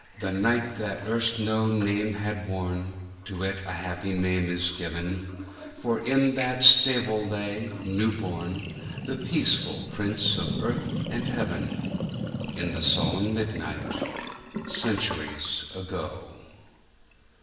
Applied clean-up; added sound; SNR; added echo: none; Sink (filling or washing); 8 dB; reverberation time 1.2 s.